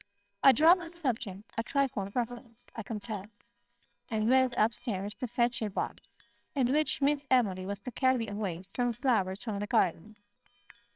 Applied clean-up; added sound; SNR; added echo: neural separator model SepFormer WHAMR!.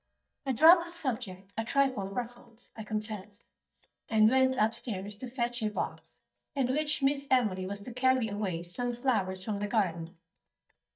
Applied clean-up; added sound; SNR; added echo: neural mask model DeepFilterNet 3.